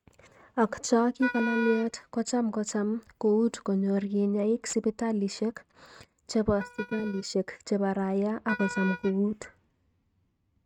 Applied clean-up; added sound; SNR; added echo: neural mask model RNNoise.